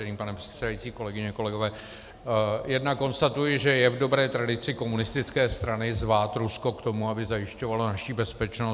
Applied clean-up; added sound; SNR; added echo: none; none; none; none.